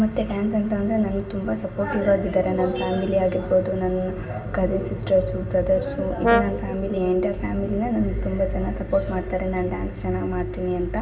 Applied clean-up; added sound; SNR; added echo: none; Brass instrument; 3 dB; reverberation time 0.8 s.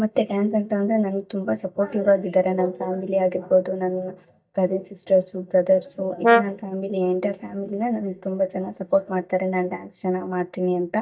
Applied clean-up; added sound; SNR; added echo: neural mask model DeepFilterNet 3.